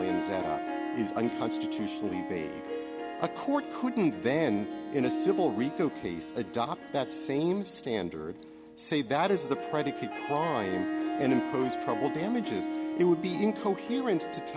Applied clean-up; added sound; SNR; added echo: none; Harp; 5 dB; none.